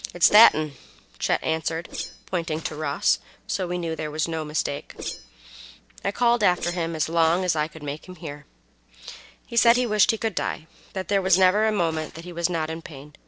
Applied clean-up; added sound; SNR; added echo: neural separator model SepFormer DNS4.